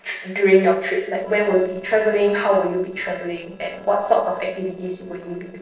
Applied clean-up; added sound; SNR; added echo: neural separator model SepFormer DNS4.